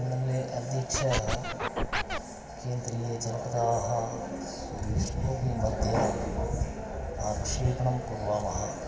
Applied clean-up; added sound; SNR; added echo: none; Scratching (performance technique); 2 dB; reverberation time 2.0 s.